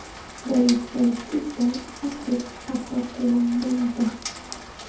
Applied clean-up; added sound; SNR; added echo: none; Rain; 13 dB; reverberation time 0.6 s.